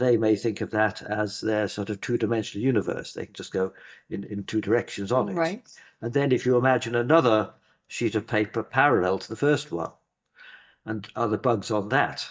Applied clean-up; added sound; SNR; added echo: neural mask model DeepFilterNet 3.